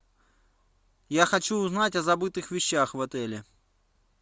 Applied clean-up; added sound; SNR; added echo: none; none; none; none.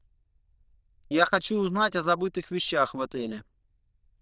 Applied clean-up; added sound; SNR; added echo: neural diffusion model UNIVERSE++.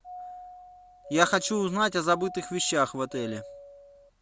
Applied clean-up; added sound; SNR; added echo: none; Doorbell; 15 dB; none.